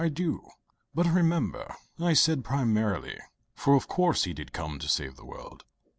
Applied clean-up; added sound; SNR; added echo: none; none; none; none.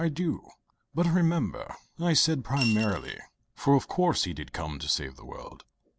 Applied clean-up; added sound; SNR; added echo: none; Coin (dropping) / Glass; 8 dB; none.